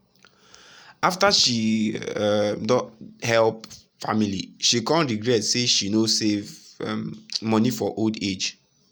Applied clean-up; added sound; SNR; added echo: none; none; none; none.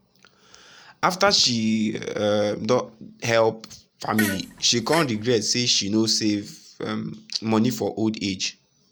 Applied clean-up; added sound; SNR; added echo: none; Fart; 9 dB; none.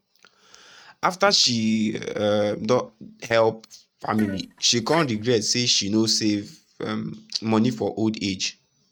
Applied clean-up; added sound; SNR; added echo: neural mask model RNNoise.